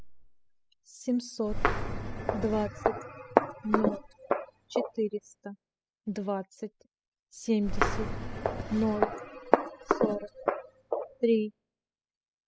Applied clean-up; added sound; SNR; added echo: classical method spectral subtraction.